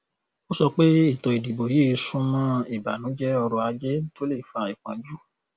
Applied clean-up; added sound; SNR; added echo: none; none; none; none.